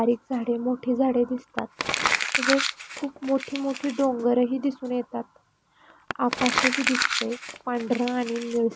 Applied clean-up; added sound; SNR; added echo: none; Crumpling, crinkling; 4 dB; none.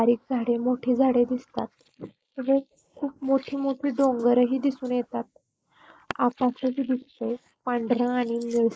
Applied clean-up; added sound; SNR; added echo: neural mask model Resemble Enhance denoiser.